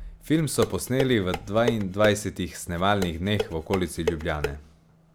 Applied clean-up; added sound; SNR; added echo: none; Dishes, pots, and pans; 7 dB; none.